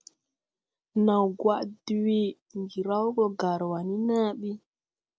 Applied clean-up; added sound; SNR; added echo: none; none; none; none.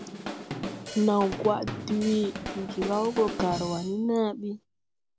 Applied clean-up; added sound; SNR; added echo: none; Drum kit; 9 dB; none.